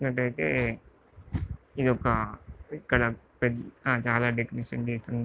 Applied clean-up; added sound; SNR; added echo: none; none; none; none.